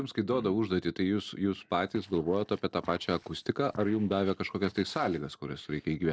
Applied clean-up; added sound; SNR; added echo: neural separator model SepFormer DNS4.